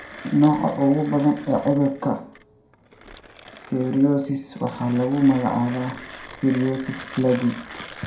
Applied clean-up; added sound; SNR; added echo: none; Mechanisms; 18 dB; reverberation time 0.4 s.